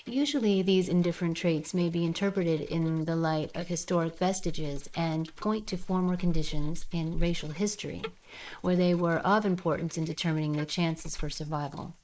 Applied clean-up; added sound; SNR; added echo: neural mask model Resemble Enhance denoiser.